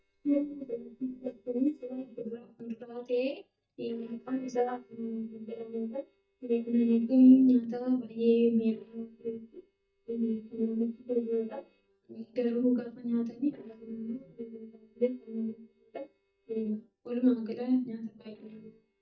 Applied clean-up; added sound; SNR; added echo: neural mask model DeepFilterNet 3.